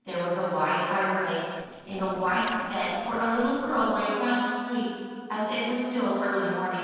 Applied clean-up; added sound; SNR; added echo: neural separator model SepFormer DNS4.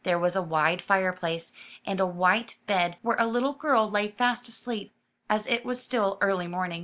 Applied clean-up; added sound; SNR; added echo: none; none; none; none.